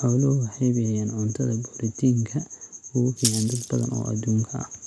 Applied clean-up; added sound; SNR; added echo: none; Rattle (instrument); 7 dB; none.